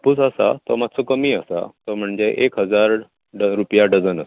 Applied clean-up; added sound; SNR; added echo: none; none; none; none.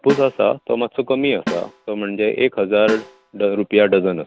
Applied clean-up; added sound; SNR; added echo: none; Snare drum; 14 dB; none.